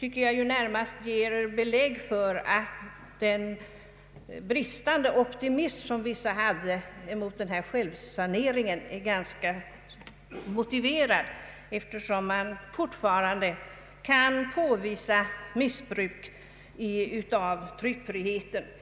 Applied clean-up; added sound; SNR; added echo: none; none; none; none.